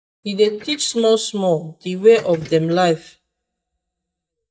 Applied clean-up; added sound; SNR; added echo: neural mask model DeepFilterNet 3.